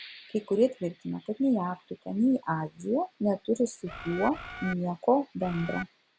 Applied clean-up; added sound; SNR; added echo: none; Bird; 10 dB; none.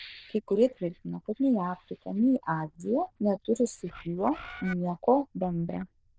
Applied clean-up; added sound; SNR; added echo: neural diffusion model UNIVERSE++.